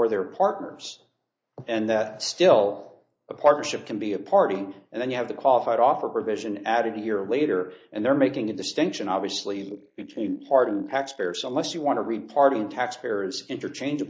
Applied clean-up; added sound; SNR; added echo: neural mask model Resemble Enhance denoiser.